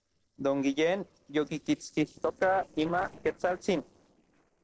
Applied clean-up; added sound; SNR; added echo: neural separator model SepFormer DNS4.